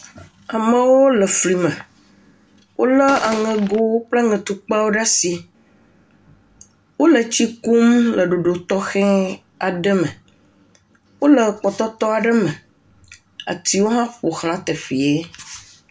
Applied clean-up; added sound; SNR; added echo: none; Gunshot, gunfire; 12 dB; reverberation time 0.2 s.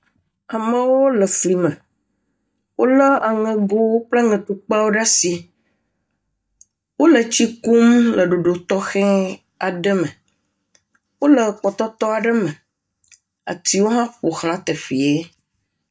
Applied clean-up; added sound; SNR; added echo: neural mask model DeepFilterNet 3.